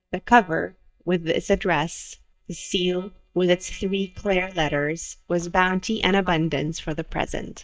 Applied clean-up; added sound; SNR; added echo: neural mask model DeepFilterNet 3.